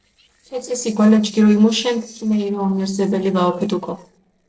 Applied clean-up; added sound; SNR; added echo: neural separator model SepFormer DNS4.